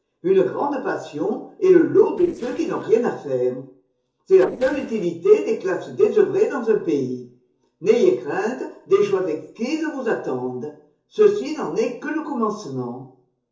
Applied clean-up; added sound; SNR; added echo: neural separator model SepFormer DNS4.